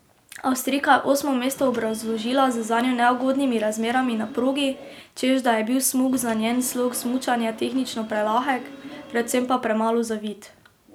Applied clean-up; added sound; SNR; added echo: none; Subway, metro, underground / Sliding door; 19 dB; none.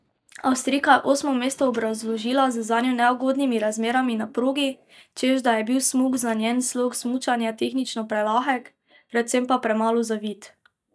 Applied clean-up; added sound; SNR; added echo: neural mask model DeepFilterNet 3.